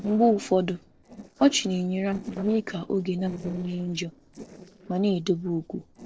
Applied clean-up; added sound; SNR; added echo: neural separator model SepFormer DNS4.